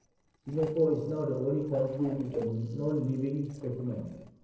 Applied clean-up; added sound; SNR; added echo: neural separator model SepFormer DNS4.